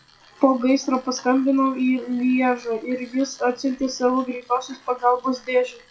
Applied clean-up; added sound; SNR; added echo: classical method WPE with log-MMSE.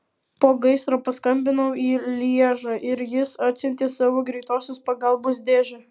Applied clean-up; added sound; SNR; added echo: none; none; none; none.